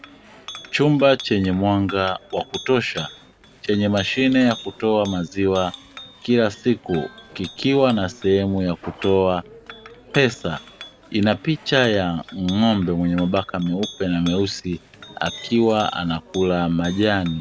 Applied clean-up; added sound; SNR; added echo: none; Chink, clink; 18 dB; none.